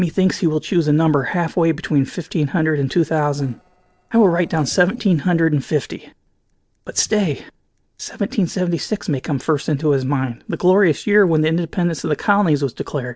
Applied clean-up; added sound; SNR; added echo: neural separator model SepFormer DNS4.